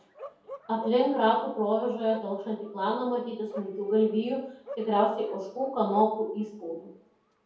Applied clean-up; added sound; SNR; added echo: none; Bark; 19 dB; reverberation time 0.7 s.